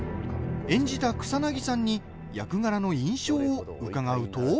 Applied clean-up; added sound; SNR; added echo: none; none; none; none.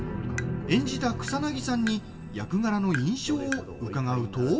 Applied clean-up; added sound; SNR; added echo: none; Tap; 16 dB; reverberation time 2.9 s.